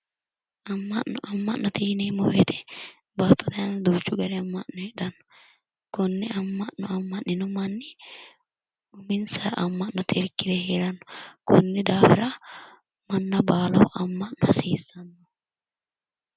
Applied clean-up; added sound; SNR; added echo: none; none; none; none.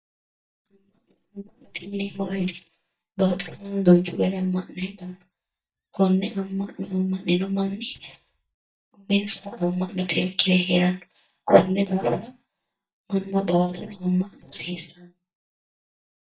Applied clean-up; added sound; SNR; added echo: neural mask model DeepFilterNet 3.